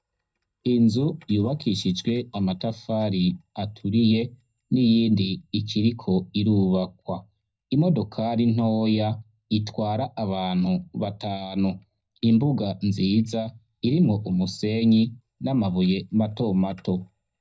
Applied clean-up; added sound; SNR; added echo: neural mask model DeepFilterNet 3.